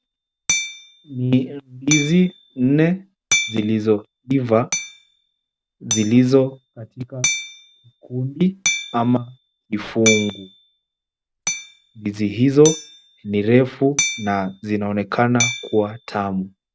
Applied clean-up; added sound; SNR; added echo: none; Hammer; 7 dB; none.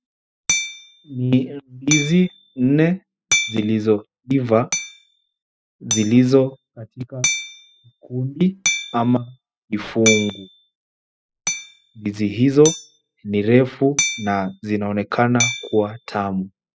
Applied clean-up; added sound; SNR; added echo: classical method spectral subtraction.